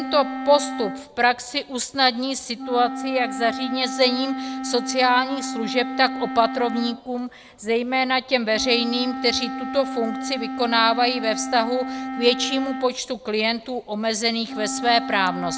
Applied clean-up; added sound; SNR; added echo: none; Wind instrument, woodwind instrument; 8 dB; none.